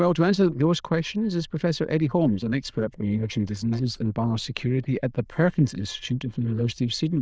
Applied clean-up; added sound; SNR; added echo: neural diffusion model UNIVERSE++.